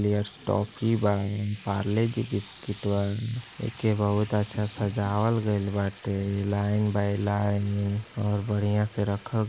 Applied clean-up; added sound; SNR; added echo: neural mask model Resemble Enhance denoiser.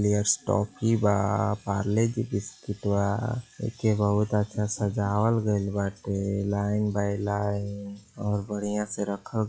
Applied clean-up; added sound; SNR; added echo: classical method log-MMSE.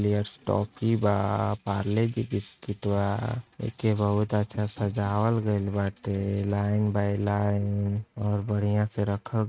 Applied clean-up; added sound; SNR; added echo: neural mask model RNNoise.